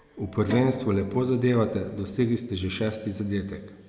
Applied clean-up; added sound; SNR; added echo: none; Guitar; 14 dB; none.